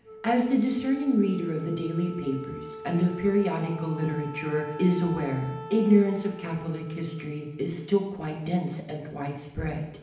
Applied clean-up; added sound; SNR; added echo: none; Wind instrument, woodwind instrument; 15 dB; reverberation time 0.8 s.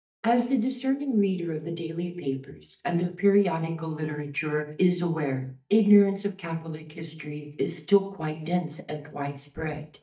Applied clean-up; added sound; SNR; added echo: neural mask model DeepFilterNet 3.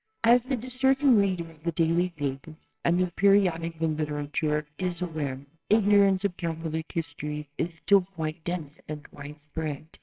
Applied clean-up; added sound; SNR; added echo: neural separator model SepFormer WHAMR!.